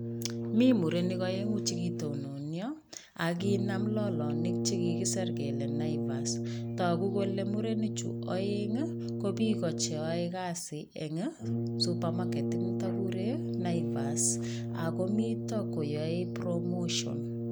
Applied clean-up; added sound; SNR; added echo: none; Brass instrument; 1 dB; none.